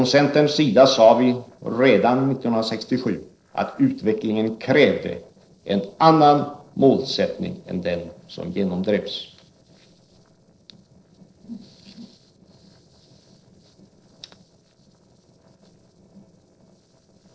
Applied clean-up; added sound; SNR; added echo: neural separator model SepFormer DNS4.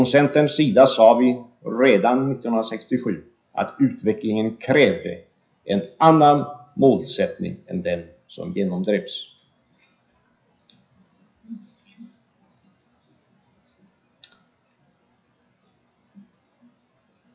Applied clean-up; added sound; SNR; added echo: classical method WPE with log-MMSE.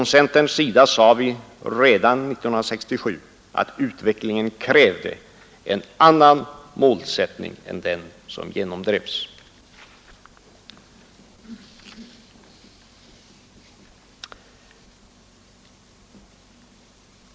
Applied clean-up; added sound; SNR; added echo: none; none; none; none.